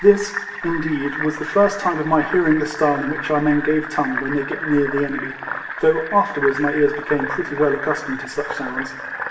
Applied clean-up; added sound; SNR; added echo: none; Fill (with liquid); 8 dB; reverberation time 0.9 s.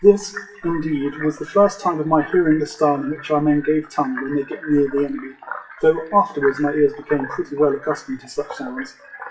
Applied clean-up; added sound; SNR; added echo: classical method WPE with log-MMSE.